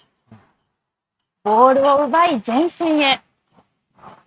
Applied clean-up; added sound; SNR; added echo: neural mask model RNNoise.